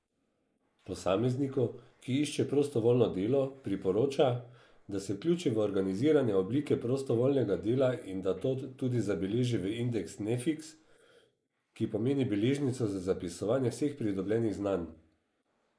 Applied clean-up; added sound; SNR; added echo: neural mask model Resemble Enhance denoiser.